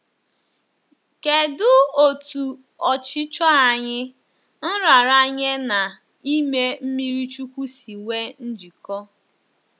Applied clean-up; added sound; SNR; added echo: none; none; none; none.